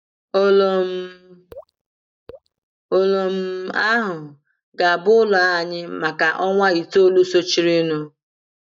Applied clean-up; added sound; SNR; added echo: neural mask model DeepFilterNet 3.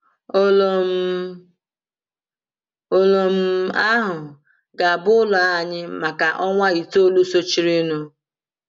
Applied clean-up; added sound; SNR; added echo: none; none; none; none.